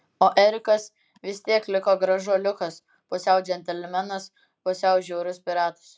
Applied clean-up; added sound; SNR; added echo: none; none; none; none.